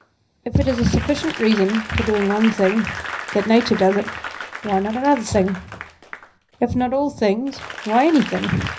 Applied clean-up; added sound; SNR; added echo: none; Applause / Crowd; 12 dB; reverberation time 0.5 s.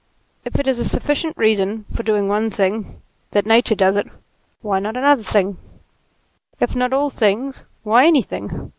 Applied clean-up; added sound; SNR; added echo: none; none; none; none.